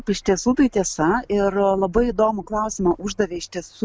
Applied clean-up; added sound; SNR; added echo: none; none; none; none.